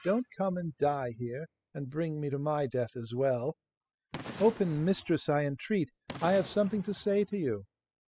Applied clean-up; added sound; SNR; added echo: classical method spectral subtraction.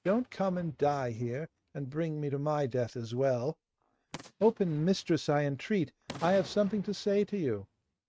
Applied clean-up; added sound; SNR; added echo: neural mask model RNNoise.